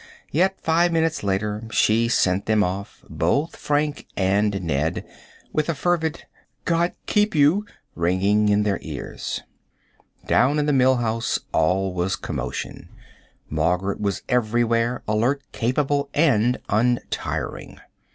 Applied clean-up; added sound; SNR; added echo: none; none; none; none.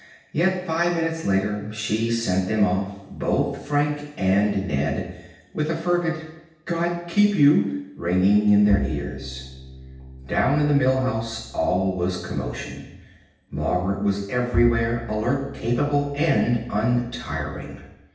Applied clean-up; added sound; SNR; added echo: none; Bowed string instrument; 10 dB; reverberation time 0.9 s.